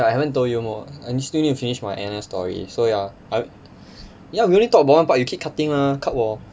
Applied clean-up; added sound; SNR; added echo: none; none; none; none.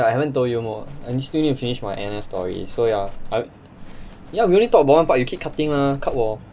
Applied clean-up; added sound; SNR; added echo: none; Livestock, farm animals, working animals; 12 dB; none.